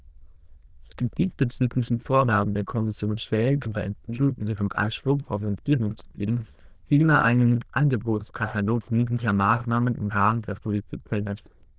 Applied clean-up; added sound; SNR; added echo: neural diffusion model UNIVERSE++.